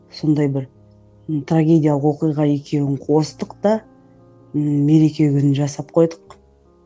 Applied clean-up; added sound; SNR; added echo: none; none; none; none.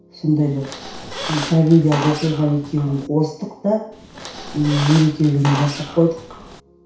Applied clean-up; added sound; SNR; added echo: none; Squeak; 11 dB; reverberation time 0.6 s.